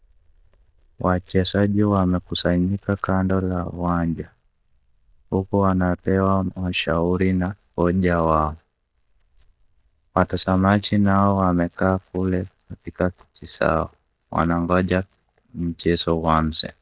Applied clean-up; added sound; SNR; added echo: neural mask model DeepFilterNet 3.